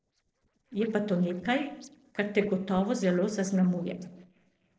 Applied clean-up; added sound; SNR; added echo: neural separator model SepFormer DNS4.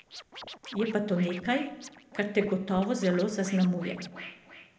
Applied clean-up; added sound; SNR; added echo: none; Scratching (performance technique); 16 dB; reverberation time 0.7 s.